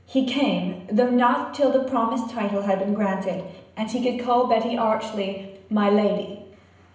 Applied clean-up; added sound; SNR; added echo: none; none; none; reverberation time 0.8 s.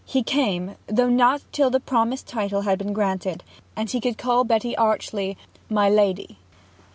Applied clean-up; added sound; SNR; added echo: none; none; none; none.